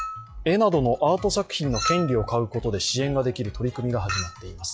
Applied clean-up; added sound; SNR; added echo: classical method log-MMSE.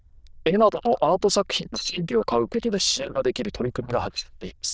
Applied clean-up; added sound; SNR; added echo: neural diffusion model UNIVERSE++.